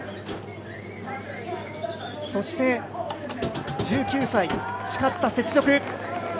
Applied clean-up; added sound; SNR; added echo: none; Squeak; 8 dB; none.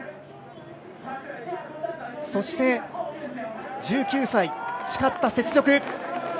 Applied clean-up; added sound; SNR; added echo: none; none; none; none.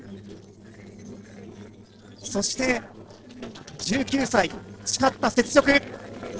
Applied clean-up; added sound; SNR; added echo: neural separator model SepFormer DNS4.